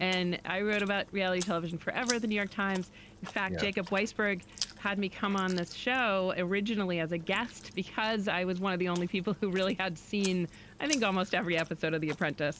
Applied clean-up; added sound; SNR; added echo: none; Chewing, mastication; 15 dB; none.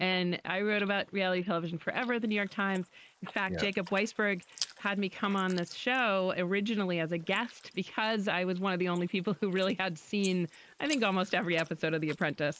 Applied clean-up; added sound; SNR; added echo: neural mask model Resemble Enhance denoiser.